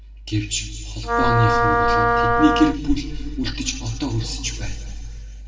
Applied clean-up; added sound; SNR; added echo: none; Wind instrument, woodwind instrument; -2 dB; reverberation time 2.2 s.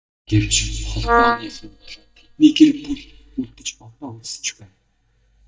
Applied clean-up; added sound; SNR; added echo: neural mask model DeepFilterNet 3.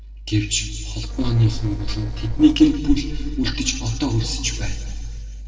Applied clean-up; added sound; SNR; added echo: neural separator model SepFormer DNS4.